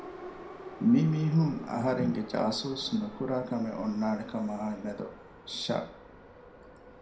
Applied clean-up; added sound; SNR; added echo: none; Subway, metro, underground; 16 dB; reverberation time 0.4 s.